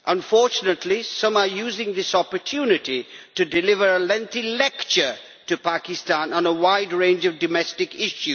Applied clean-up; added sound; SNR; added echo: none; none; none; none.